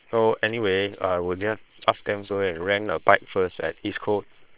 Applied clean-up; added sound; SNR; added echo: neural separator model SepFormer WHAM!.